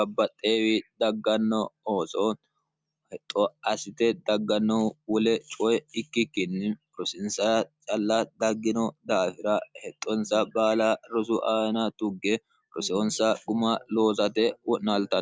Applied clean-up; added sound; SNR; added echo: none; none; none; none.